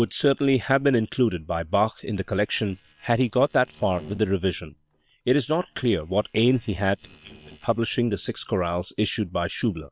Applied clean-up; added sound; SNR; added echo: neural separator model SepFormer WHAM!.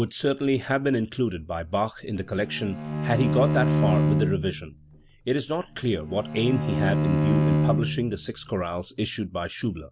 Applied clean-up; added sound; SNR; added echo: none; Bowed string instrument; -1 dB; none.